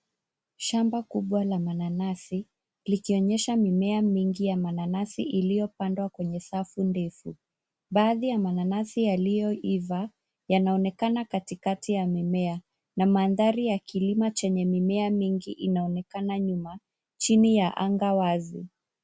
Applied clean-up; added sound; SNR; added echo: none; none; none; none.